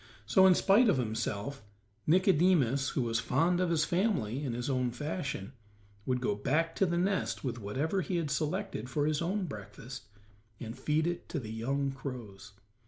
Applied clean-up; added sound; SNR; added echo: none; none; none; none.